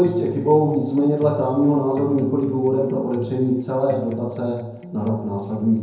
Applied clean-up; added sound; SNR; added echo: none; Electric guitar; 14 dB; reverberation time 0.9 s.